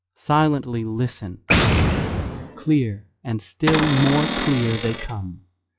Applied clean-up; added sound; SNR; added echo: classical method log-MMSE.